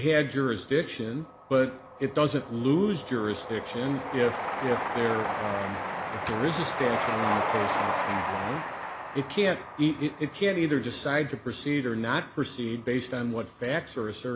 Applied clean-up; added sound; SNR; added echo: none; Train; 6 dB; none.